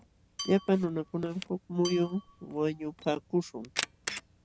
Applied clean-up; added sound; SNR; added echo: none; Dishes, pots, and pans / Glass / Bell + Camera; 11 dB; none.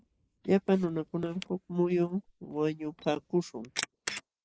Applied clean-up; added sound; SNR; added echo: neural mask model Resemble Enhance denoiser.